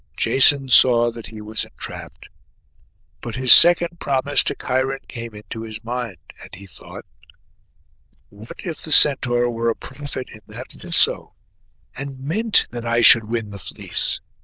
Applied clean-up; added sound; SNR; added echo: neural diffusion model UNIVERSE++.